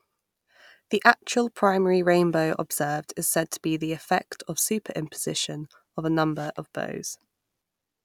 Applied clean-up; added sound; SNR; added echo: none; none; none; none.